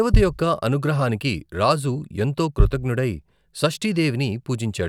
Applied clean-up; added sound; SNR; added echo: none; Bass drum; 3 dB; none.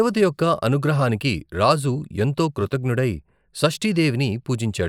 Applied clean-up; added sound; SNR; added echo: neural mask model Resemble Enhance denoiser.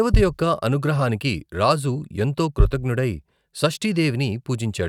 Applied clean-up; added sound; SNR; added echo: neural mask model RNNoise.